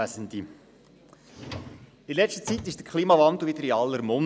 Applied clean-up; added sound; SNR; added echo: none; Drawer open or close; 15 dB; none.